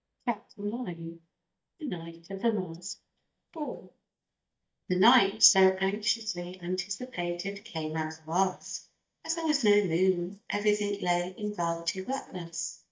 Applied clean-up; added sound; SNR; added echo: neural mask model DeepFilterNet 3.